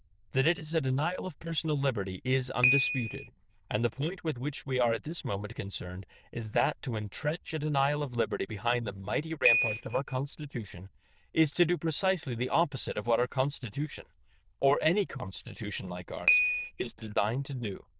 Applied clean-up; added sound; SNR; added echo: neural diffusion model UNIVERSE++.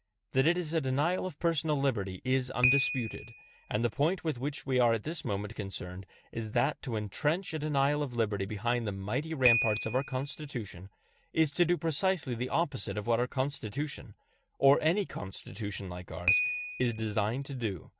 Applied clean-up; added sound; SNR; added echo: none; Piano; 9 dB; none.